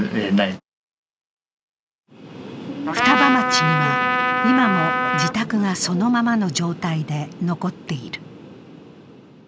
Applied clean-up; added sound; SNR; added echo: none; Trumpet; -3 dB; none.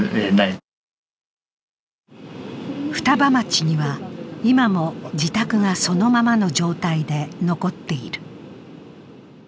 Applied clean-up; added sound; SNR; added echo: none; none; none; none.